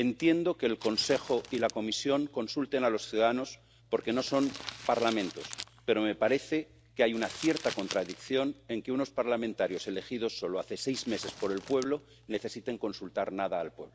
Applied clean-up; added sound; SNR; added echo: none; Crumpling, crinkling; 17 dB; none.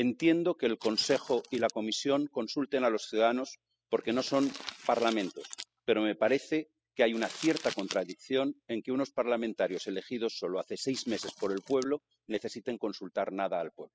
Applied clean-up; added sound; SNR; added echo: classical method spectral subtraction.